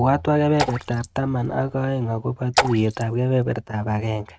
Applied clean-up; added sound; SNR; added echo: neural mask model RNNoise.